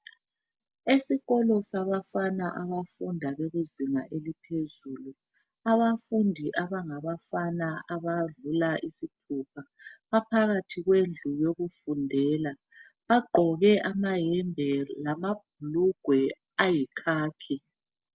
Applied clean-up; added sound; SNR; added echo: none; none; none; none.